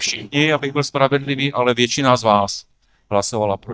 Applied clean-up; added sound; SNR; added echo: neural mask model DeepFilterNet 3.